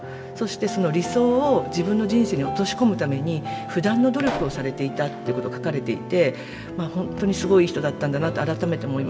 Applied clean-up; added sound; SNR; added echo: none; Explosion; 13 dB; reverberation time 2.5 s.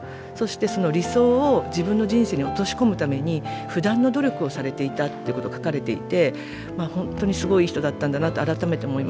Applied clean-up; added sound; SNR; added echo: none; none; none; none.